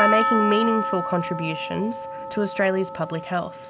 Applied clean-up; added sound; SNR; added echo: none; Percussion; 2 dB; none.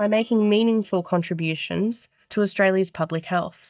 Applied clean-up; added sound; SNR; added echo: neural mask model DeepFilterNet 3.